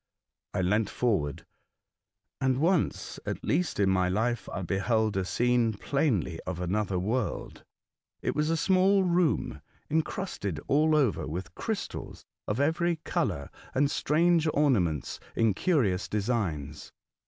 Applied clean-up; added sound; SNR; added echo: none; none; none; none.